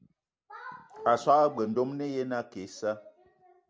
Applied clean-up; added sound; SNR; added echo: none; none; none; none.